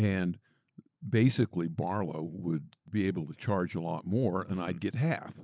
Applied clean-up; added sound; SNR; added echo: none; none; none; none.